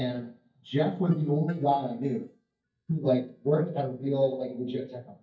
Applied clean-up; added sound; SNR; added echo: neural mask model DeepFilterNet 3.